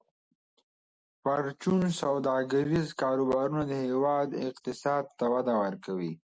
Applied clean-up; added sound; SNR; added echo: none; none; none; none.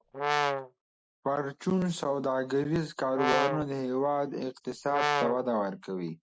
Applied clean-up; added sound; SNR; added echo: none; Brass instrument; -1 dB; none.